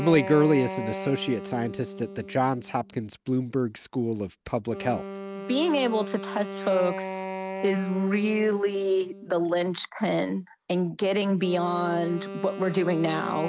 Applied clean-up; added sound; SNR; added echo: none; Wind instrument, woodwind instrument; 11 dB; none.